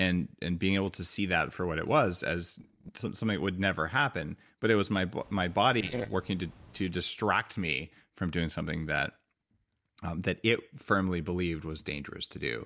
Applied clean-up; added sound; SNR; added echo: neural separator model SepFormer DNS4.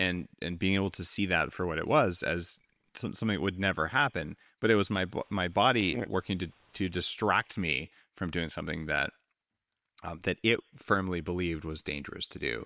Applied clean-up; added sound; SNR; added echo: neural separator model SepFormer WHAM!.